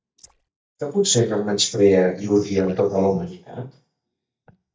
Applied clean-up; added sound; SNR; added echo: neural mask model DeepFilterNet 3.